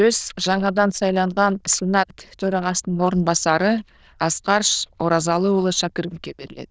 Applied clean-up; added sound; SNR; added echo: neural diffusion model UNIVERSE++.